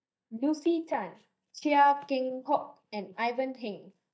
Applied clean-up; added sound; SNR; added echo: neural mask model DeepFilterNet 3.